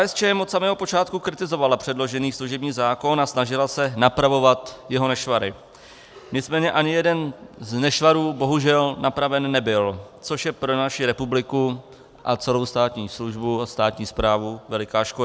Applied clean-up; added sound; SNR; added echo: none; none; none; none.